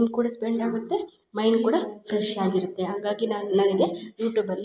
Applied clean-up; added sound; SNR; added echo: none; none; none; none.